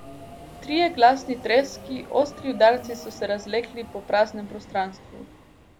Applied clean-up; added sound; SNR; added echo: none; Subway, metro, underground; 17 dB; none.